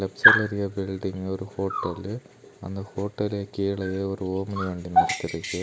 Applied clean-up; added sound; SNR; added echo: none; Dog; -1 dB; none.